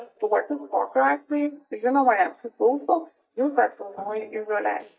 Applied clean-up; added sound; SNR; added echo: neural mask model DeepFilterNet 3.